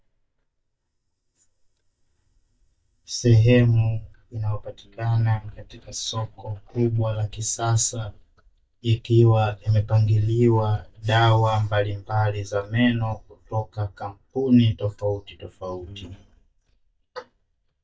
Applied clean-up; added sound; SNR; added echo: neural mask model DeepFilterNet 3.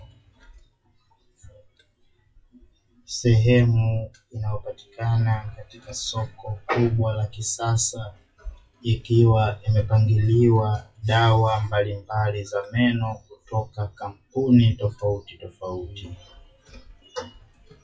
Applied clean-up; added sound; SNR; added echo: classical method WPE with log-MMSE.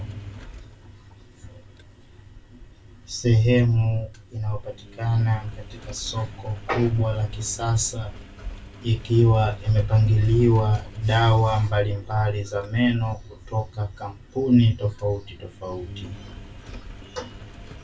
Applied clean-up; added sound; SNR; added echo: none; Engine; 19 dB; reverberation time 0.2 s.